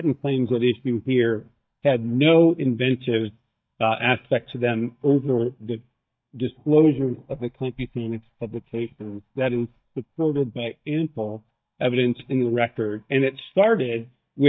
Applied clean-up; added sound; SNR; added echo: neural mask model DeepFilterNet 3.